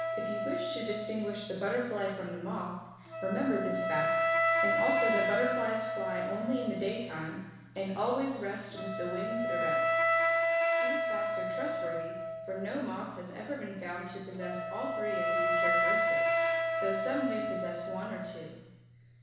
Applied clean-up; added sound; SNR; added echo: none; Wind instrument, woodwind instrument; -4 dB; reverberation time 1.1 s.